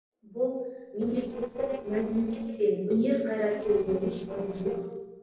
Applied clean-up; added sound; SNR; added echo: neural separator model SepFormer DNS4.